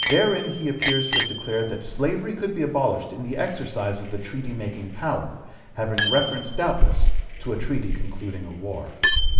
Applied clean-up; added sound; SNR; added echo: none; Bicycle bell; -3 dB; reverberation time 0.8 s.